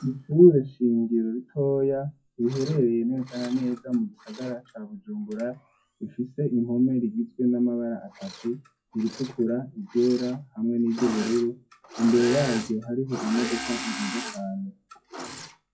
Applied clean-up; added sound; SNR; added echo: classical method WPE with log-MMSE.